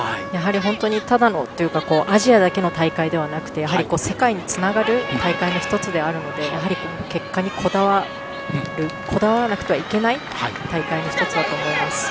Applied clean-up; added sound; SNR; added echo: none; Trumpet; 12 dB; none.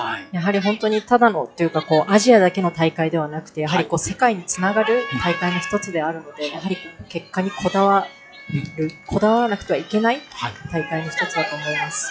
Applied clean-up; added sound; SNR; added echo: classical method log-MMSE.